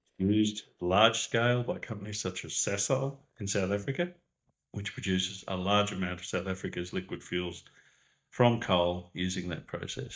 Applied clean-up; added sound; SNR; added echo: neural mask model DeepFilterNet 3.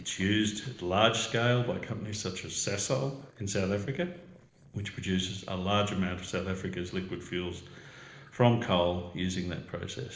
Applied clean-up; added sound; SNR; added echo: neural separator model SepFormer DNS4.